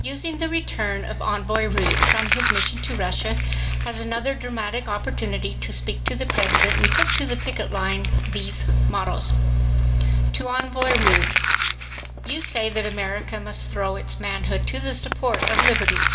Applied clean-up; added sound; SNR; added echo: none; Crumpling, crinkling; 3 dB; reverberation time 1.7 s.